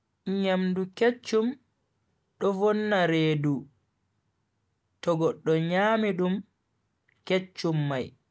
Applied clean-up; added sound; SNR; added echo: none; none; none; none.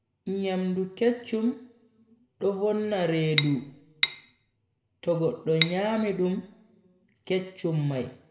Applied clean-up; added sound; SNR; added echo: none; Cutlery, silverware / Dishes, pots, and pans; -1 dB; reverberation time 1.2 s.